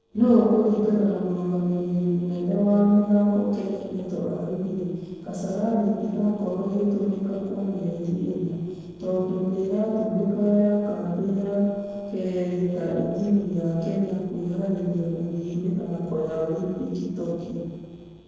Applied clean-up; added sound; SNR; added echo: neural separator model SepFormer DNS4.